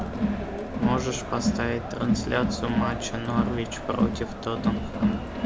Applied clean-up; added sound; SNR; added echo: none; Crowd; -3 dB; none.